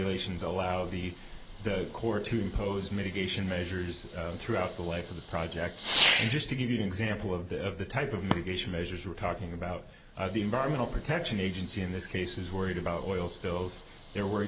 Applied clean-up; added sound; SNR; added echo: none; Fireworks; 5 dB; none.